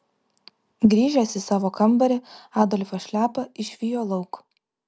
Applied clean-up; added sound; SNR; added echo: none; none; none; none.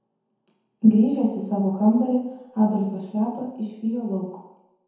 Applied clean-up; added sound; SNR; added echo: none; none; none; reverberation time 1.0 s.